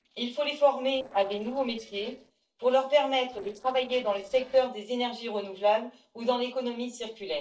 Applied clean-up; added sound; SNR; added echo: neural separator model SepFormer DNS4.